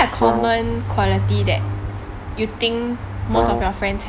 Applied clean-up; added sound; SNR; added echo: none; Brass instrument; 1 dB; none.